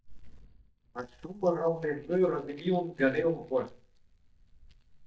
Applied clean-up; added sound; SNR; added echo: neural mask model DeepFilterNet 3.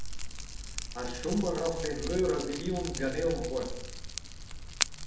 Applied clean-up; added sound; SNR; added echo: none; Fire; 3 dB; reverberation time 0.8 s.